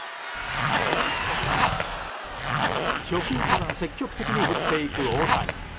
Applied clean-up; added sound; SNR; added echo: none; Zipper (clothing); -3 dB; none.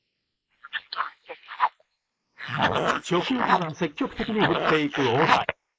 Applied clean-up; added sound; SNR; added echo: neural mask model Resemble Enhance denoiser.